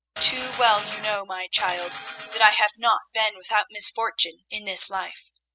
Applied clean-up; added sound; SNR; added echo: classical method spectral subtraction.